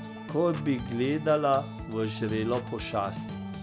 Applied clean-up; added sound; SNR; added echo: none; Organ; 9 dB; none.